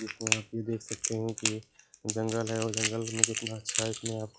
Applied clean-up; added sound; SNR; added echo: classical method log-MMSE.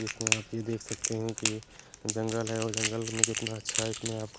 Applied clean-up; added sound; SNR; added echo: none; Crackle; -1 dB; none.